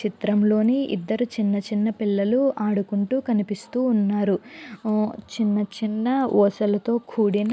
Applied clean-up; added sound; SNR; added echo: none; none; none; none.